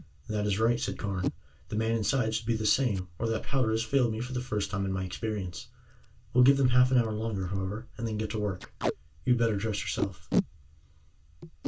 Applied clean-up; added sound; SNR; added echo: none; Packing tape, duct tape; 12 dB; reverberation time 0.2 s.